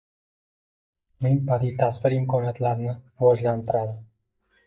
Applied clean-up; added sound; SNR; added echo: neural mask model DeepFilterNet 3.